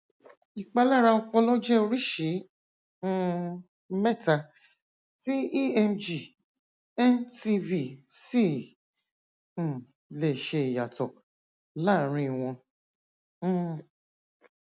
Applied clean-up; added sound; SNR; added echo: none; none; none; none.